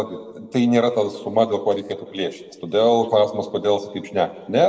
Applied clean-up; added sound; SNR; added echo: neural separator model SepFormer DNS4.